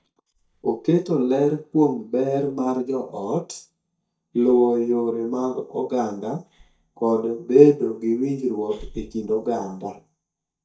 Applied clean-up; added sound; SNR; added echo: neural mask model DeepFilterNet 3.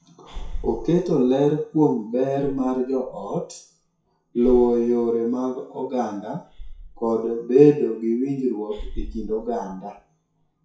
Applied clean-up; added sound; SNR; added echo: classical method WPE with log-MMSE.